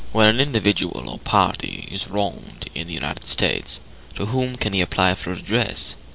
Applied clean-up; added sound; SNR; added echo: none; none; none; none.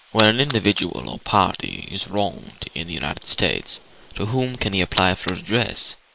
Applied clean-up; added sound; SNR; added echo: neural mask model Resemble Enhance denoiser.